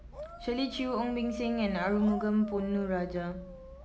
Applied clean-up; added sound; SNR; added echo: none; Dog; 13 dB; none.